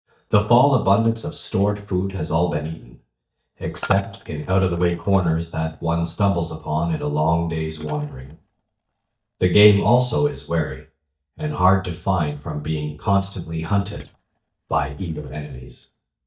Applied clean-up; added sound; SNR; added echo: neural mask model DeepFilterNet 3.